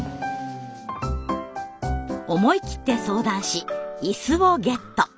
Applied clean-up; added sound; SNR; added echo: none; none; none; none.